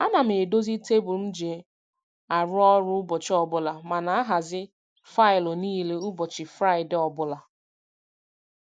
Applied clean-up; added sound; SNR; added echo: neural mask model Resemble Enhance denoiser.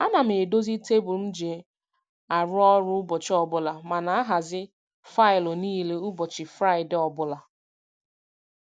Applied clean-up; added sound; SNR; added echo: none; none; none; none.